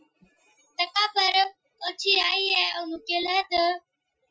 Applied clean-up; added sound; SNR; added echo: classical method Wiener filter.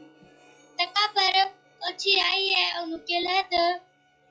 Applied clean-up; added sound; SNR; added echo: classical method log-MMSE.